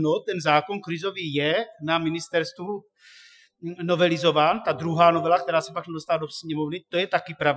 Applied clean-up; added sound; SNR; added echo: classical method Wiener filter.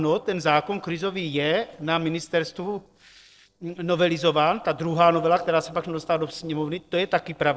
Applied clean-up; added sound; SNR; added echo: neural separator model SepFormer DNS4.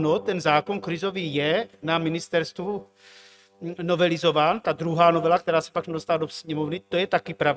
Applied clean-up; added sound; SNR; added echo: neural mask model RNNoise.